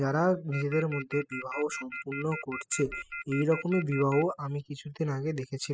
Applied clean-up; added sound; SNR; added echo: classical method spectral subtraction.